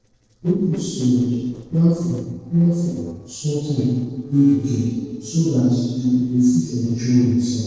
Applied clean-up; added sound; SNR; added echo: neural separator model SepFormer DNS4.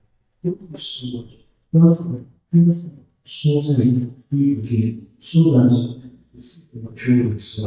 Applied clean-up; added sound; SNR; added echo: neural mask model DeepFilterNet 3.